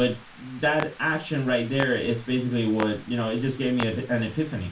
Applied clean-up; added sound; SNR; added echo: none; Clock; 15 dB; reverberation time 0.2 s.